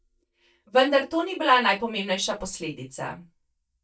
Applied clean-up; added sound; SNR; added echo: neural mask model DeepFilterNet 3.